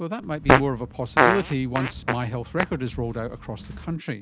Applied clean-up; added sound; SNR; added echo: none; Fart; -3 dB; none.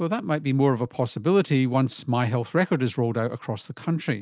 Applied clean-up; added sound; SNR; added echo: none; none; none; none.